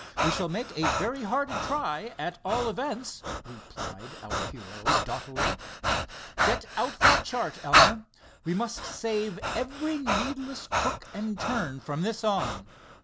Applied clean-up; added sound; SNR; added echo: none; Breathing; -2 dB; none.